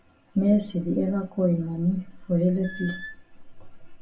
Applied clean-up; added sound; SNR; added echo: none; Squeak / Screech; 17 dB; reverberation time 0.2 s.